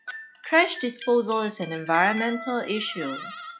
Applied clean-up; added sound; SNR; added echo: classical method log-MMSE.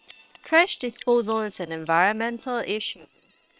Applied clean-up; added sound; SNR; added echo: neural separator model SepFormer WHAM!.